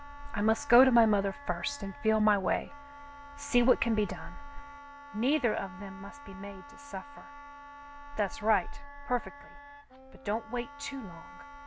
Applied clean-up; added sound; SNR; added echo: none; Wind instrument, woodwind instrument; 17 dB; none.